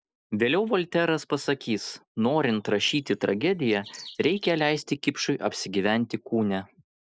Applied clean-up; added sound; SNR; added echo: neural separator model SepFormer DNS4.